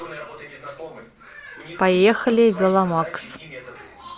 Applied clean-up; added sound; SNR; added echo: none; none; none; none.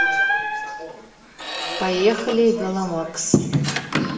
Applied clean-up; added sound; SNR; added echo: none; Squeak; 0 dB; reverberation time 0.8 s.